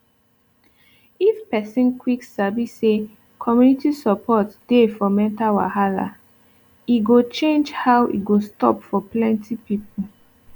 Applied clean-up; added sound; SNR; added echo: none; none; none; none.